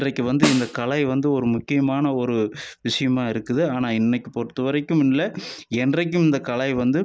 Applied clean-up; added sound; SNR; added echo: none; Snare drum; 7 dB; none.